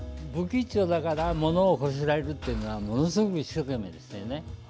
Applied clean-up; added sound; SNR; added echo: none; Engine / Car; 13 dB; none.